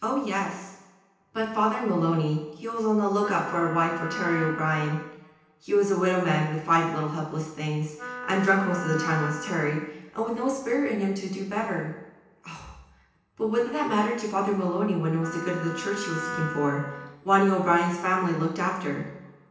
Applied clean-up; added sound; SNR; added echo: none; Wind instrument, woodwind instrument; 9 dB; reverberation time 0.9 s.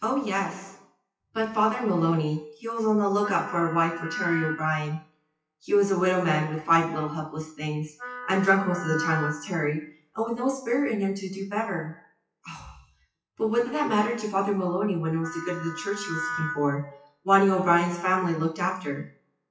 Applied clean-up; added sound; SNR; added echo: classical method WPE with log-MMSE.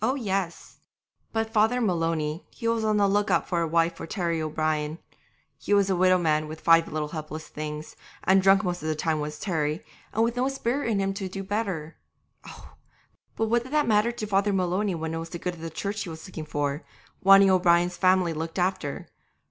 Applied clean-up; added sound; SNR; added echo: none; none; none; none.